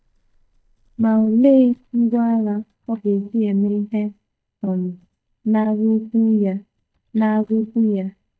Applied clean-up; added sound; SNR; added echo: neural mask model DeepFilterNet 3.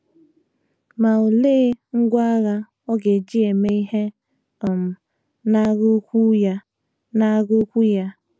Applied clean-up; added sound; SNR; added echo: none; none; none; none.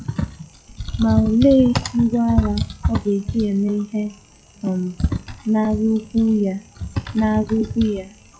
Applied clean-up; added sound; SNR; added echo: classical method WPE with log-MMSE.